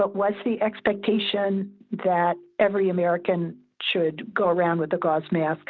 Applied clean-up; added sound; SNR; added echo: none; none; none; none.